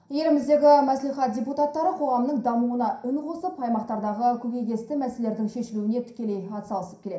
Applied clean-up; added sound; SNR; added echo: none; none; none; reverberation time 0.5 s.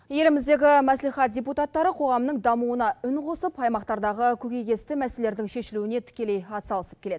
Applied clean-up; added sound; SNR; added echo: none; none; none; none.